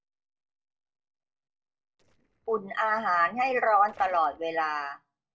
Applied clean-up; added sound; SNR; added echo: neural separator model SepFormer DNS4.